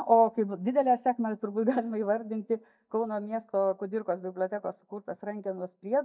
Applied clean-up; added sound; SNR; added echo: neural mask model DeepFilterNet 3.